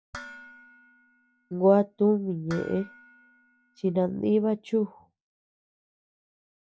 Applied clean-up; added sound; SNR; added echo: none; Dishes, pots, and pans; 20 dB; none.